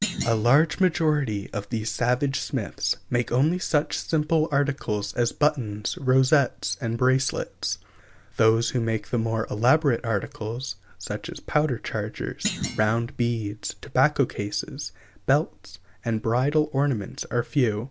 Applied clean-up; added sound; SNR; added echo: none; Thump, thud; 9 dB; none.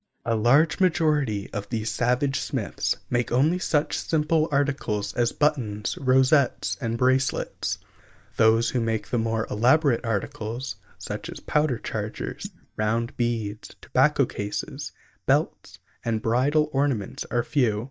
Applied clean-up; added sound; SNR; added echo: neural mask model DeepFilterNet 3.